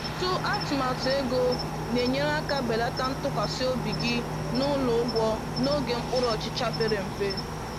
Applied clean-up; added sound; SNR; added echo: none; Cricket; 3 dB; none.